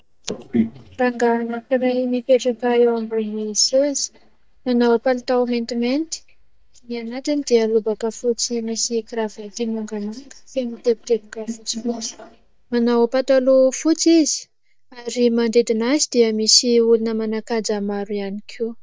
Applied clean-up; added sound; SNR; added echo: neural mask model DeepFilterNet 3.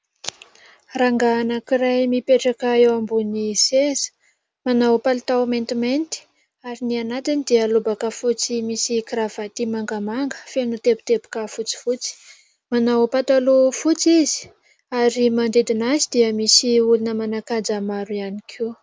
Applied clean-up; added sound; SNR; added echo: none; none; none; none.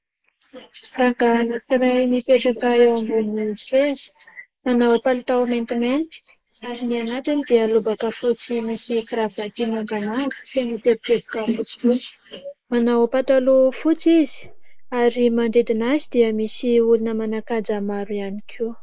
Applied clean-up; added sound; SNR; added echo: neural mask model Resemble Enhance denoiser.